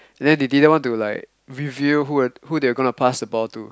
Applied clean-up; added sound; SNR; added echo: none; none; none; none.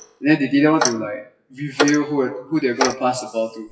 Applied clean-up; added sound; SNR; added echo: classical method WPE with log-MMSE.